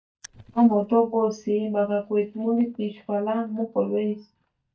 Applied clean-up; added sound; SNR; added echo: neural mask model DeepFilterNet 3.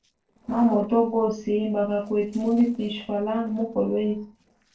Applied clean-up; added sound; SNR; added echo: neural separator model SepFormer DNS4.